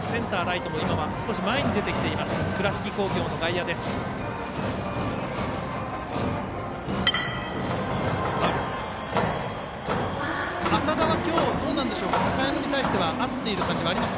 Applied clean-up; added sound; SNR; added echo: none; Bowed string instrument + Domestic sounds, home sounds; 20 dB; none.